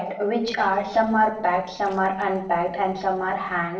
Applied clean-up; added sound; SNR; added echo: neural separator model SepFormer DNS4.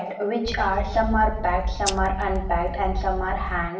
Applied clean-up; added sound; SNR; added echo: none; Scissors; 3 dB; reverberation time 0.8 s.